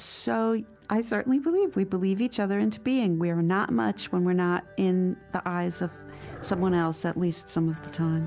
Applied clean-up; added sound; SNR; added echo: none; Dog; 17 dB; none.